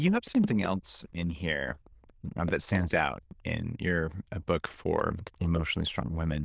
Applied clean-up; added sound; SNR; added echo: neural diffusion model UNIVERSE++.